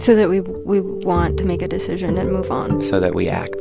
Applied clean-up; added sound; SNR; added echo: none; none; none; none.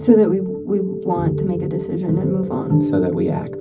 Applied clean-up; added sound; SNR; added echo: none; none; none; reverberation time 0.4 s.